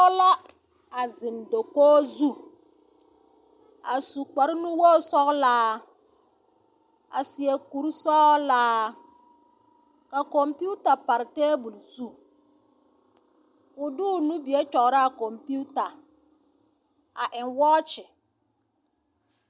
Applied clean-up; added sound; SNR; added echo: none; none; none; none.